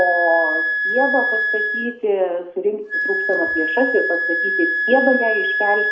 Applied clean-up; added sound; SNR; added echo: none; Wind instrument, woodwind instrument; 0 dB; reverberation time 0.5 s.